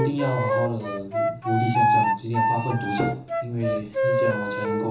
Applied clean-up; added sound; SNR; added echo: none; Wind instrument, woodwind instrument; -3 dB; reverberation time 0.7 s.